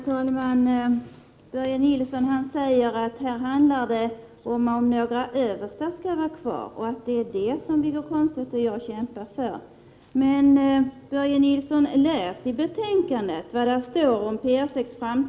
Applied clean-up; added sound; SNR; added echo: none; none; none; none.